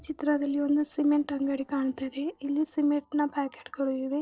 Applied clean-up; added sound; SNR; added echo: neural separator model SepFormer DNS4.